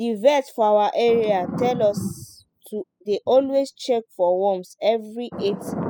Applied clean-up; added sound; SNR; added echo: classical method spectral subtraction.